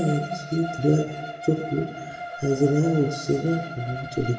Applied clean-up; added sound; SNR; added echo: none; Bowed string instrument; 10 dB; reverberation time 1.2 s.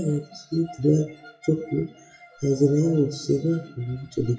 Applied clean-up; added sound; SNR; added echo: classical method WPE with log-MMSE.